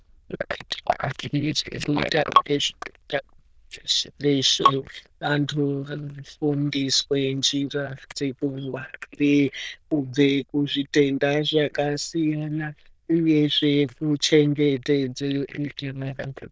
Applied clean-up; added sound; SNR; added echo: neural diffusion model UNIVERSE++.